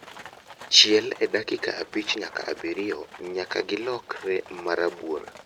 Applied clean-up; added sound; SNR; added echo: none; Livestock, farm animals, working animals; 19 dB; none.